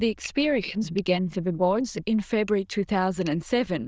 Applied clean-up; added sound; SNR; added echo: neural diffusion model UNIVERSE++.